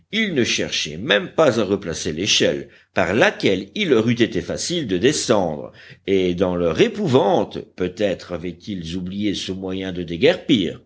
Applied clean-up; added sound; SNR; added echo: none; none; none; none.